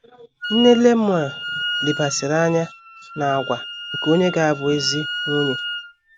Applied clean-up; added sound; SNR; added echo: none; Wind instrument, woodwind instrument; 9 dB; none.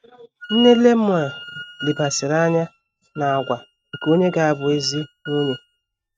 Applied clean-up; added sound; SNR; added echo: neural mask model RNNoise.